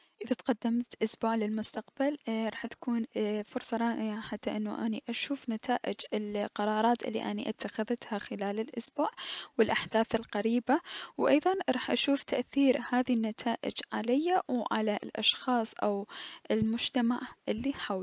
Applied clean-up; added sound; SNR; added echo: none; none; none; none.